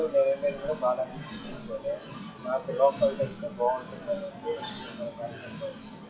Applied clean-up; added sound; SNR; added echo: classical method WPE with log-MMSE.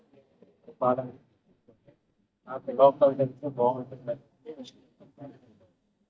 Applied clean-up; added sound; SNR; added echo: neural mask model DeepFilterNet 3.